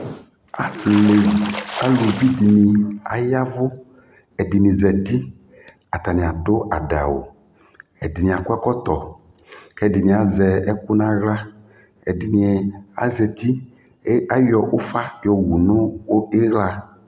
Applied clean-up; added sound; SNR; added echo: none; Splash, splatter; 11 dB; none.